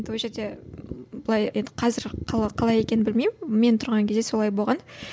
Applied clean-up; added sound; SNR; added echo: none; none; none; none.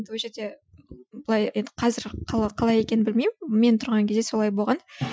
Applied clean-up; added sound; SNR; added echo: classical method Wiener filter.